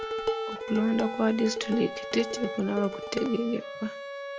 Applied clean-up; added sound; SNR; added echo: none; Dishes, pots, and pans + Bowed string instrument; 6 dB; none.